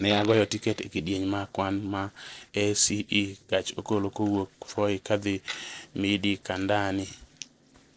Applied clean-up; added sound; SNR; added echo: neural separator model SepFormer DNS4.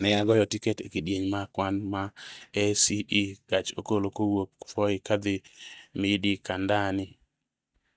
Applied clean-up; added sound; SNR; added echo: neural mask model DeepFilterNet 3.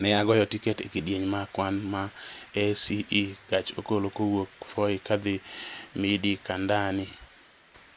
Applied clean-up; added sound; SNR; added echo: none; none; none; none.